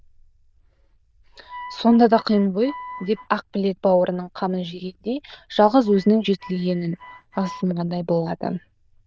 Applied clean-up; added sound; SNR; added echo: neural diffusion model UNIVERSE++.